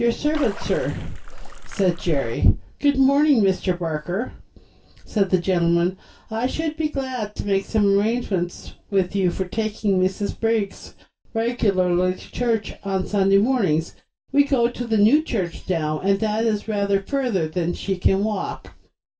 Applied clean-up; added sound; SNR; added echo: none; Splash, splatter; 6 dB; reverberation time 0.2 s.